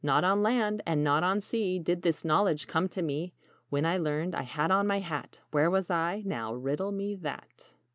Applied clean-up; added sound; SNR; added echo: none; none; none; none.